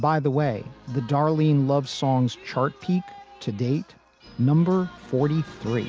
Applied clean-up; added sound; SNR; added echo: none; none; none; none.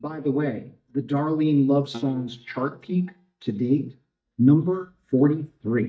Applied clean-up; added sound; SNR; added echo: neural mask model DeepFilterNet 3.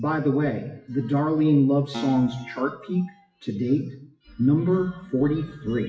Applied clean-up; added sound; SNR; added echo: classical method WPE with log-MMSE.